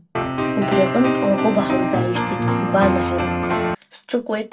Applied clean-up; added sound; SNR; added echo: none; Piano; -2 dB; reverberation time 0.2 s.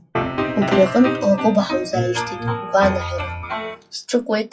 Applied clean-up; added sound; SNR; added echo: classical method WPE with log-MMSE.